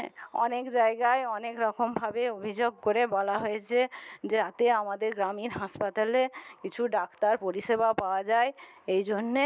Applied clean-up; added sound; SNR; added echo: none; none; none; none.